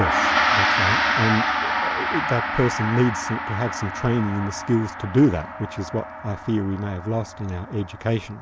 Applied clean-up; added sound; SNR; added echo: none; Gong; 1 dB; none.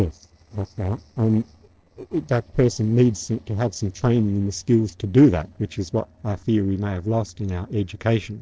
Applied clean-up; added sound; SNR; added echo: neural separator model SepFormer DNS4.